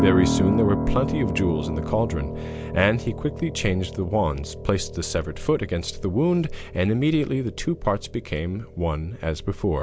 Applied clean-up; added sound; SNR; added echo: none; Piano; 6 dB; none.